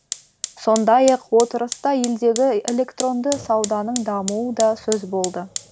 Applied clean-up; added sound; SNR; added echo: none; Fire; 13 dB; none.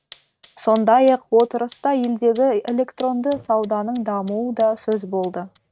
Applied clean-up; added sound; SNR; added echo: neural mask model RNNoise.